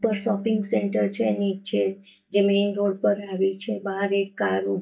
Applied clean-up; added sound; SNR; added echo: neural mask model DeepFilterNet 3.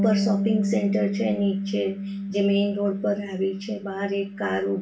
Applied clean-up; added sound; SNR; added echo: none; Bass guitar; 2 dB; reverberation time 0.3 s.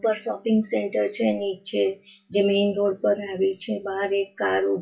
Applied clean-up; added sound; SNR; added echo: classical method WPE with log-MMSE.